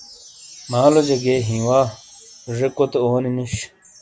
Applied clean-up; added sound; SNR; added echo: none; Wind chime; 19 dB; none.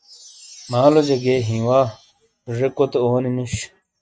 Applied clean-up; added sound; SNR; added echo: neural mask model RNNoise.